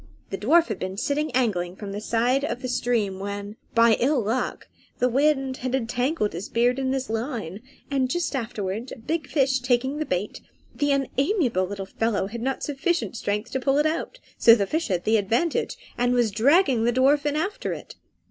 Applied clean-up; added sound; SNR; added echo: none; none; none; none.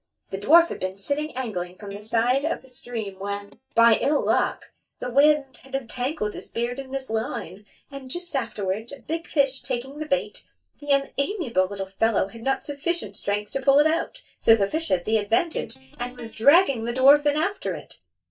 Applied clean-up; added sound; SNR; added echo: neural mask model DeepFilterNet 3.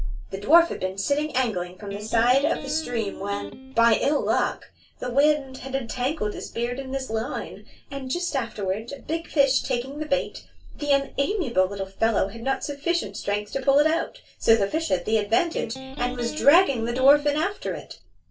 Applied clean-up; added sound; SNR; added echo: none; Electric guitar; 12 dB; reverberation time 0.2 s.